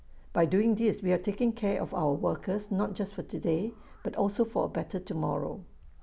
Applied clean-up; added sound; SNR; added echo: none; none; none; none.